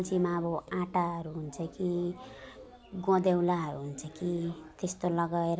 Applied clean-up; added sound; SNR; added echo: none; none; none; none.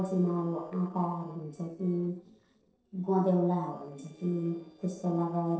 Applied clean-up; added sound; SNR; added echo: neural separator model SepFormer DNS4.